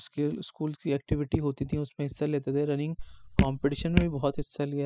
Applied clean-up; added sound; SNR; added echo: classical method spectral subtraction.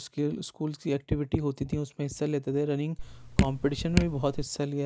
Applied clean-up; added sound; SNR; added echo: none; Drip; 0 dB; none.